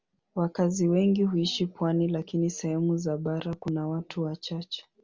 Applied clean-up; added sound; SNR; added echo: none; none; none; none.